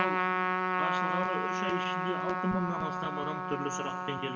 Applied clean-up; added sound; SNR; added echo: none; Trumpet; -4 dB; reverberation time 3.0 s.